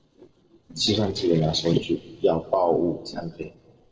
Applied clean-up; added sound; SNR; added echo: neural separator model SepFormer DNS4.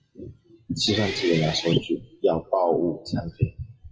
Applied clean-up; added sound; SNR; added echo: classical method WPE with log-MMSE.